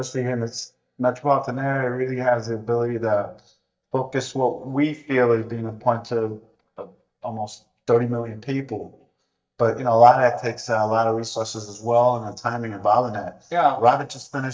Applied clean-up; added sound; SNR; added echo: neural mask model DeepFilterNet 3.